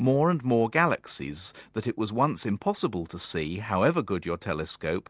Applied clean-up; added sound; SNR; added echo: none; none; none; none.